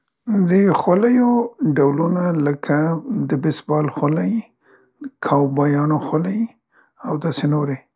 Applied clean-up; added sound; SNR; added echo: none; none; none; none.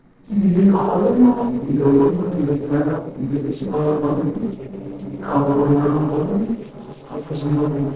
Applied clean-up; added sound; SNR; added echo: neural separator model SepFormer DNS4.